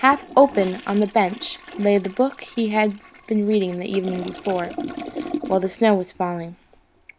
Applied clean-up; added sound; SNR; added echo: none; Toilet flush; 14 dB; none.